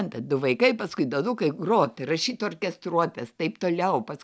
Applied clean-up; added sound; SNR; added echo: none; none; none; none.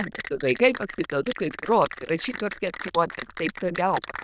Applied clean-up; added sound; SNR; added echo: neural diffusion model UNIVERSE++.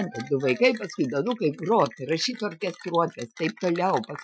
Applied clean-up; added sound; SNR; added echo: classical method Wiener filter.